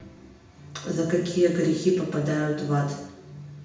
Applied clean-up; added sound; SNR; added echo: none; none; none; reverberation time 0.8 s.